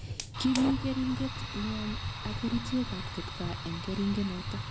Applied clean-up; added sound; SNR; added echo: none; Fire; 4 dB; none.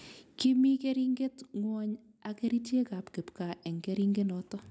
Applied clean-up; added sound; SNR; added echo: none; none; none; none.